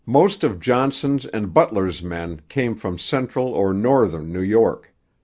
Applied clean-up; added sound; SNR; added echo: none; none; none; none.